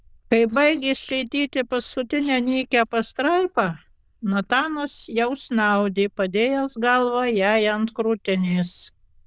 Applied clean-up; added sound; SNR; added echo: neural diffusion model UNIVERSE++.